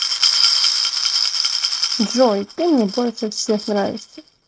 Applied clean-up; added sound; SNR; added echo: neural mask model RNNoise.